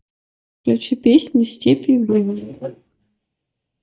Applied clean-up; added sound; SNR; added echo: neural mask model DeepFilterNet 3.